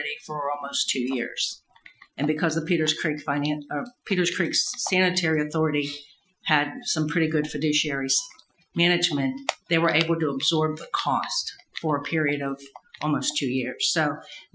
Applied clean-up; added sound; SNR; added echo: classical method Wiener filter.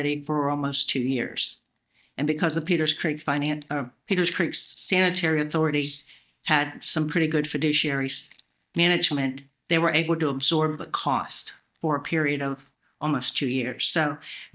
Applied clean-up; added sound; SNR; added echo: neural mask model DeepFilterNet 3.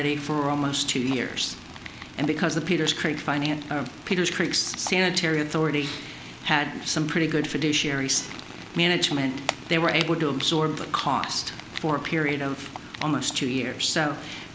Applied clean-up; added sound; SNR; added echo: none; Typing; 17 dB; none.